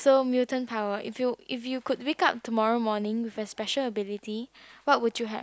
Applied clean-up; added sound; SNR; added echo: none; none; none; none.